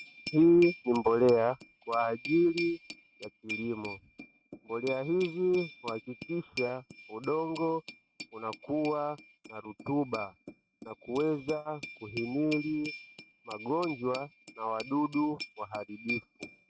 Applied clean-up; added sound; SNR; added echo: neural mask model RNNoise.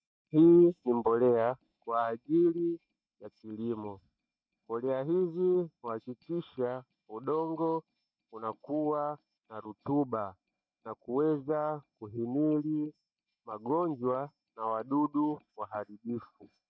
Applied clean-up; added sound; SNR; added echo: neural mask model DeepFilterNet 3.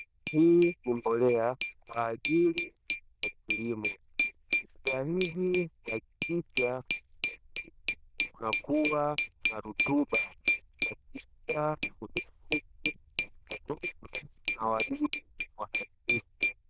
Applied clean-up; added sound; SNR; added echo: neural diffusion model UNIVERSE++.